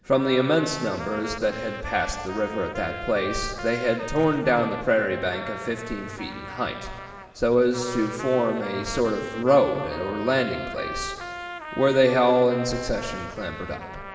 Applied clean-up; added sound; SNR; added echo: none; Trumpet; 12 dB; reverberation time 2.8 s.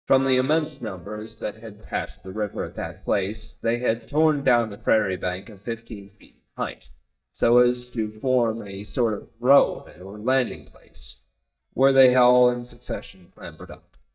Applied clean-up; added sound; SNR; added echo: neural mask model DeepFilterNet 3.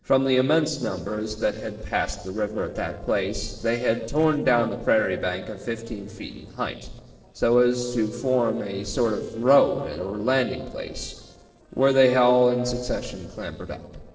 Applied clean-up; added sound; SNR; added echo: neural separator model SepFormer DNS4.